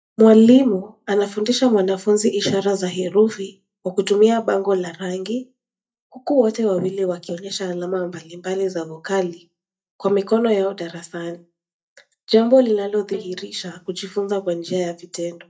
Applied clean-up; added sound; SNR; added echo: neural mask model DeepFilterNet 3.